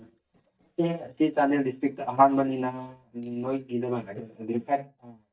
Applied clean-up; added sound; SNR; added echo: neural mask model DeepFilterNet 3.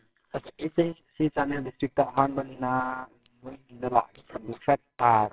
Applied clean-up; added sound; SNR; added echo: neural separator model SepFormer WHAMR!.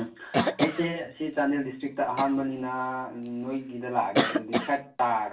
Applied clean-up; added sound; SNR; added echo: none; Cough; 3 dB; reverberation time 0.3 s.